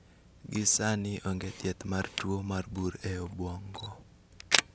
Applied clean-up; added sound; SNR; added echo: none; Camera; 5 dB; none.